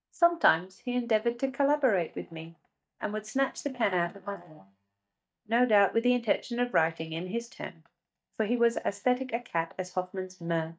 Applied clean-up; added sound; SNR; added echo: neural mask model DeepFilterNet 3.